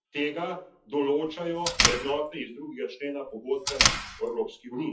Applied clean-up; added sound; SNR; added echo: classical method WPE with log-MMSE.